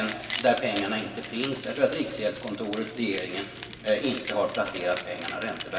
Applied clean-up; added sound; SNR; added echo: none; Keys jangling; 6 dB; reverberation time 2.7 s.